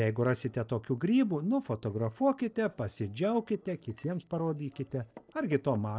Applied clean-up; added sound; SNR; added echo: neural separator model SepFormer DNS4.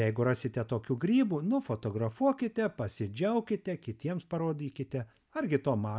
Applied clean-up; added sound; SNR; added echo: none; none; none; none.